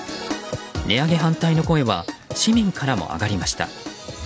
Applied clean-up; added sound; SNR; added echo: none; none; none; none.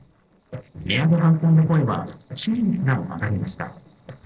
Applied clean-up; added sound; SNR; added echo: neural separator model SepFormer DNS4.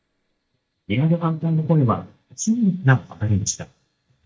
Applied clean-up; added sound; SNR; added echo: neural mask model DeepFilterNet 3.